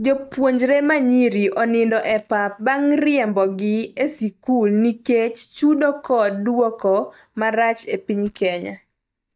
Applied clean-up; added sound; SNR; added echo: neural mask model DeepFilterNet 3.